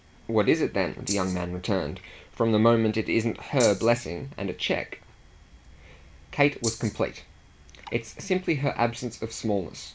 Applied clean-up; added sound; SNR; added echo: none; Rattle (instrument); 8 dB; none.